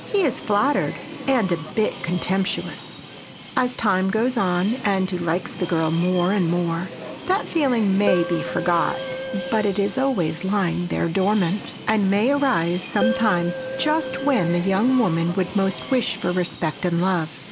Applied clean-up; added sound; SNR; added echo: none; Subway, metro, underground + Keyboard (musical); 9 dB; none.